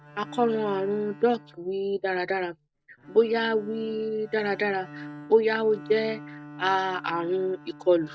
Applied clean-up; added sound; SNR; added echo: none; Bowed string instrument; 18 dB; none.